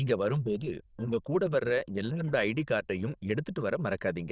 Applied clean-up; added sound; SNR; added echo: neural diffusion model UNIVERSE++.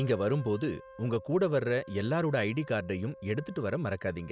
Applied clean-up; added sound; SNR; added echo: none; Wind instrument, woodwind instrument; 20 dB; none.